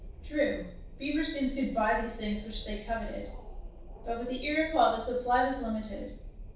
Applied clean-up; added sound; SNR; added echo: none; Wind; 11 dB; reverberation time 0.7 s.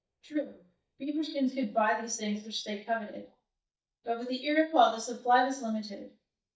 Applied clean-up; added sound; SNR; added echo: neural mask model DeepFilterNet 3.